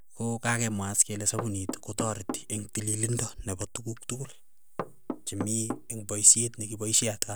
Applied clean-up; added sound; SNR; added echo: none; Knock / Wood; 12 dB; none.